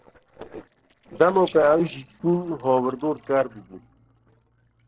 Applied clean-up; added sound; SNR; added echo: neural separator model SepFormer DNS4.